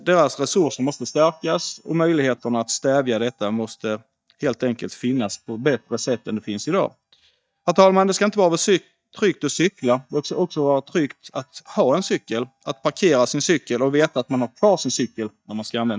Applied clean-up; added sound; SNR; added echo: neural mask model DeepFilterNet 3.